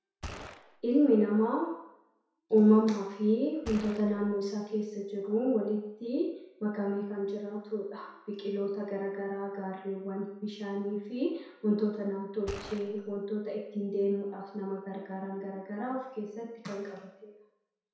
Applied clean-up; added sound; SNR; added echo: none; Gunshot, gunfire; 13 dB; reverberation time 0.7 s.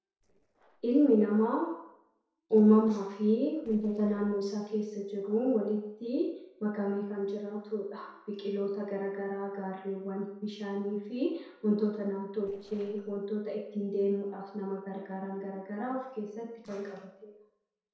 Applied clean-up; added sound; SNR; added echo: neural separator model SepFormer DNS4.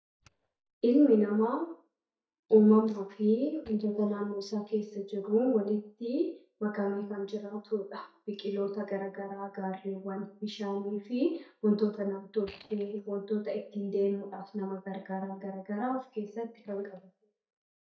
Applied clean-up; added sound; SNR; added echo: neural mask model DeepFilterNet 3.